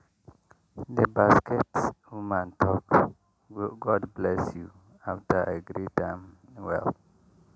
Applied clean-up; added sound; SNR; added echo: none; none; none; none.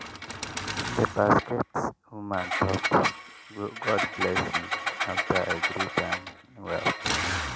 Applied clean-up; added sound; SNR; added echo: none; Engine; 2 dB; none.